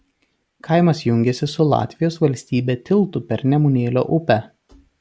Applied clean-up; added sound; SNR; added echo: none; none; none; none.